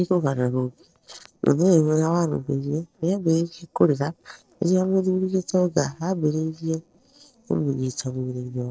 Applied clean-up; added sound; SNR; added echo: neural separator model SepFormer DNS4.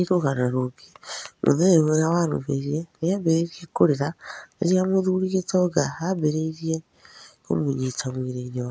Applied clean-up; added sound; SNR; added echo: none; none; none; none.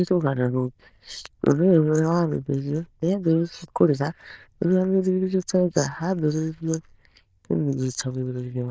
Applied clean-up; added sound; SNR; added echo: neural diffusion model UNIVERSE++.